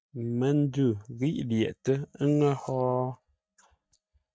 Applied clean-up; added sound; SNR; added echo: neural mask model DeepFilterNet 3.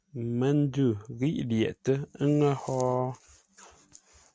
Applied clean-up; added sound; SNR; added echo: none; none; none; none.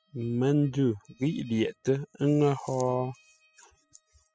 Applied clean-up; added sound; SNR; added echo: classical method spectral subtraction.